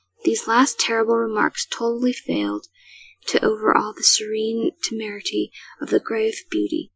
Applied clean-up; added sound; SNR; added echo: classical method Wiener filter.